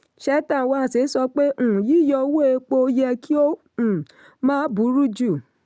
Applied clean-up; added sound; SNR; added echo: none; none; none; none.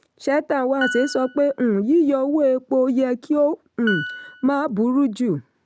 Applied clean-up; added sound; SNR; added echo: none; Piano; 11 dB; none.